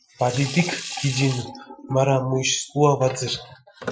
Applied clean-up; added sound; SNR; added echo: classical method Wiener filter.